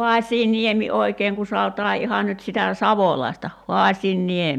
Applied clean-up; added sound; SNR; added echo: none; none; none; none.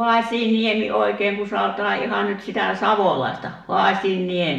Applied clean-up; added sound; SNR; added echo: none; none; none; reverberation time 0.6 s.